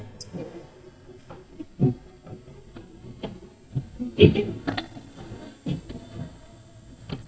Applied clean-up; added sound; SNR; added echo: neural mask model DeepFilterNet 3.